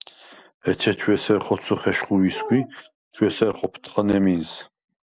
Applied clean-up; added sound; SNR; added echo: none; none; none; none.